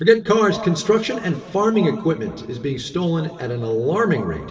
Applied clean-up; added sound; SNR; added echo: none; none; none; reverberation time 2.3 s.